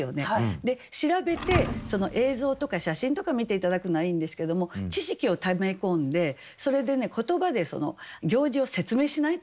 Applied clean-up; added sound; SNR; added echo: none; Thump, thud; 9 dB; none.